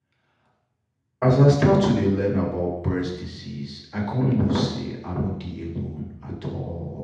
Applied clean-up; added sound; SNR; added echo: none; none; none; reverberation time 0.8 s.